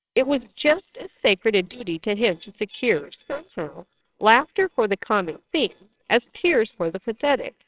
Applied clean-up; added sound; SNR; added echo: neural separator model SepFormer WHAMR!.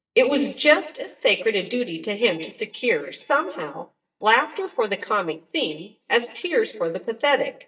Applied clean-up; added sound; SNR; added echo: neural mask model DeepFilterNet 3.